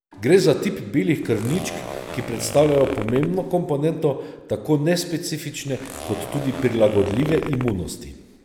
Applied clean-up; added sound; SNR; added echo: none; Zipper (clothing); 12 dB; none.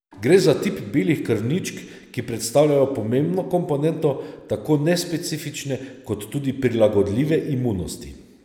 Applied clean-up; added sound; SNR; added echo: none; none; none; none.